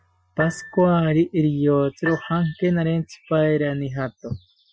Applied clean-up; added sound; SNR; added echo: classical method Wiener filter.